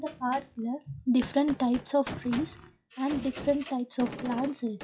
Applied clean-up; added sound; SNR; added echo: classical method WPE with log-MMSE.